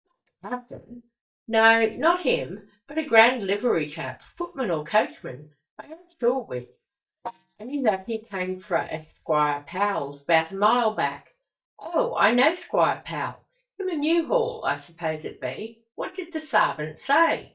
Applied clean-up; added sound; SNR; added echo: neural mask model DeepFilterNet 3.